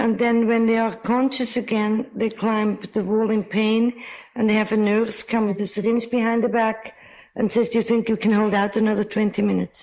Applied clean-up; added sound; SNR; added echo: neural mask model Resemble Enhance denoiser.